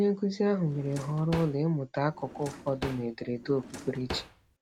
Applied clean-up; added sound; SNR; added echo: none; Drawer open or close; 13 dB; none.